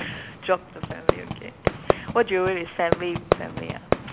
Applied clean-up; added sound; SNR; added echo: none; Fireworks; 0 dB; none.